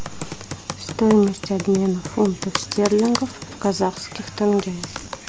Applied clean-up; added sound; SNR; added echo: none; Computer keyboard; 12 dB; none.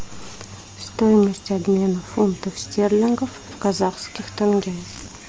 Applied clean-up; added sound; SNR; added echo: none; none; none; none.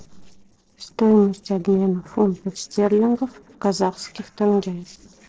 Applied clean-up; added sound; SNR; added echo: neural separator model SepFormer DNS4.